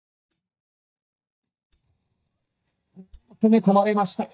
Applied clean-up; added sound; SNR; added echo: neural mask model DeepFilterNet 3.